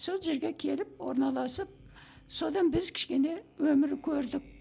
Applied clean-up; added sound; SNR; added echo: none; none; none; none.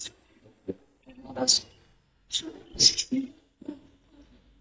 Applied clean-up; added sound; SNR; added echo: neural mask model DeepFilterNet 3.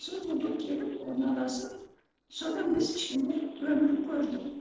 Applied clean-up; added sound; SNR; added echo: neural separator model SepFormer DNS4.